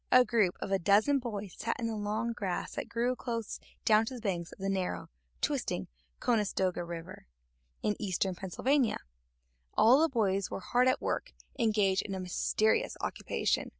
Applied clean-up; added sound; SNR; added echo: none; none; none; none.